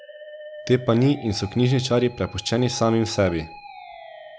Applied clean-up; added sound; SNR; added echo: none; Musical instrument; 18 dB; none.